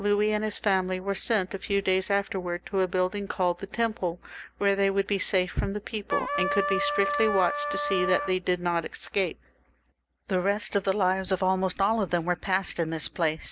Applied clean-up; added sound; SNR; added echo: none; Trumpet; 3 dB; none.